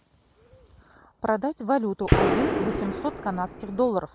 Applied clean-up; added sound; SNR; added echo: none; Gunshot, gunfire; -3 dB; none.